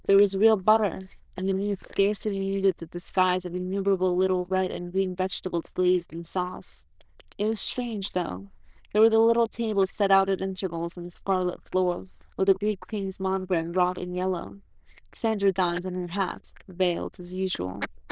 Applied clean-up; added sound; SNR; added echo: neural diffusion model UNIVERSE++.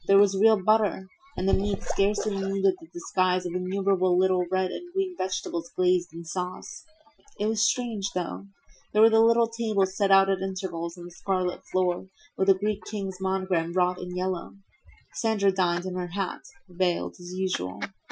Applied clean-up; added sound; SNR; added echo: classical method Wiener filter.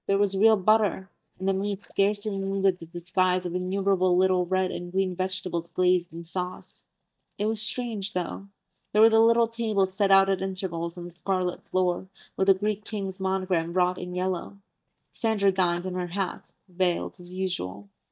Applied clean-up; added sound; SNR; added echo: neural mask model DeepFilterNet 3.